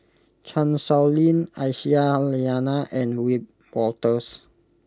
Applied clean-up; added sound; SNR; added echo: none; none; none; none.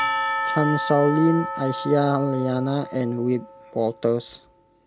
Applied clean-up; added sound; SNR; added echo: none; Percussion; 6 dB; none.